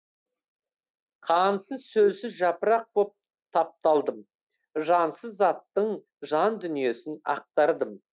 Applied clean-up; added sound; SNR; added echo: none; none; none; none.